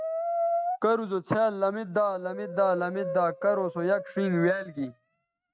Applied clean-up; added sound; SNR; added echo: neural mask model RNNoise.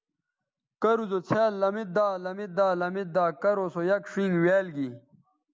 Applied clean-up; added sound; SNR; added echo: none; none; none; none.